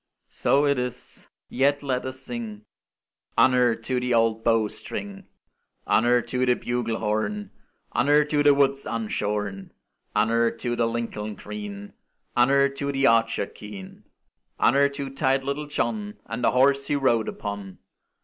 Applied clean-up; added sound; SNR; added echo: none; none; none; none.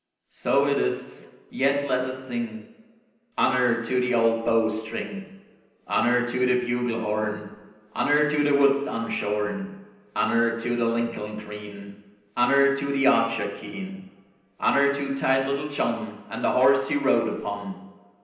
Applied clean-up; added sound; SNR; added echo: none; none; none; reverberation time 0.9 s.